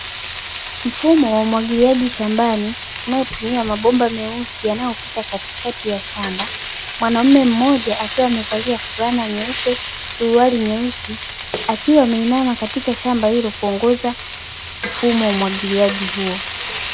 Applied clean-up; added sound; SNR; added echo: none; Frying (food); 10 dB; none.